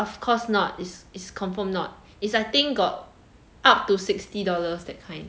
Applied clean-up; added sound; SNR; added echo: none; none; none; none.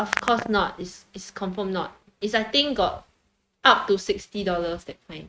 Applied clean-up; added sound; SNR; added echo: neural mask model RNNoise.